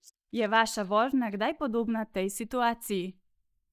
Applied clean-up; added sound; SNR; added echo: neural mask model DeepFilterNet 3.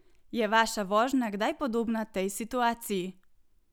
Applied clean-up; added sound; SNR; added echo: none; none; none; none.